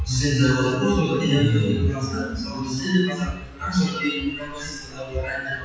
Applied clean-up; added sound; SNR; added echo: classical method WPE with log-MMSE.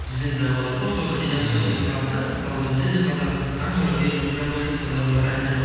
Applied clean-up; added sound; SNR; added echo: none; Stream; 18 dB; reverberation time 2.1 s.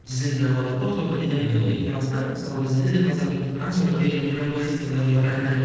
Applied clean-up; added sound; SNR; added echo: neural separator model SepFormer DNS4.